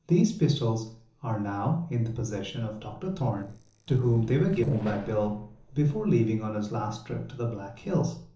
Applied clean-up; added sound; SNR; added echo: neural separator model SepFormer DNS4.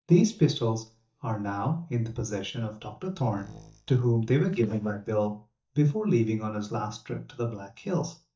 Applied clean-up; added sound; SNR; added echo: neural mask model DeepFilterNet 3.